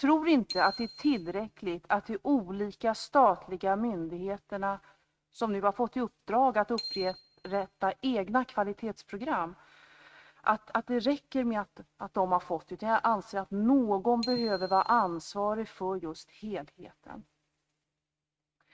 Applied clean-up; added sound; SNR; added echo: neural mask model RNNoise.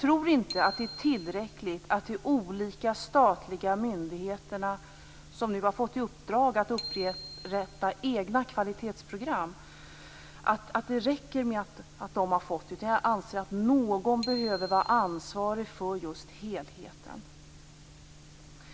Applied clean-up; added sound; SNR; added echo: none; Bicycle bell; 15 dB; none.